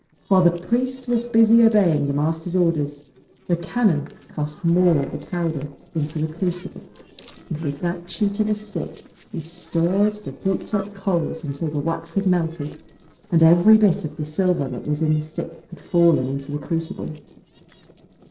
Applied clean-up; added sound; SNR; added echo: neural separator model SepFormer DNS4.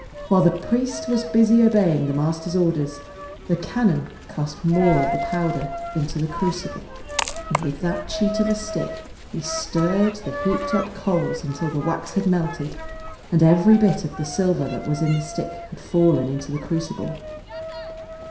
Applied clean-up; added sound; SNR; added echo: none; Coin (dropping); 9 dB; reverberation time 0.7 s.